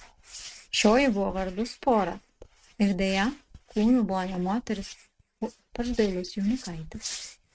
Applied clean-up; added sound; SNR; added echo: neural mask model RNNoise.